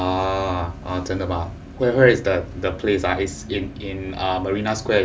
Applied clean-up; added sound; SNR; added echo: none; none; none; none.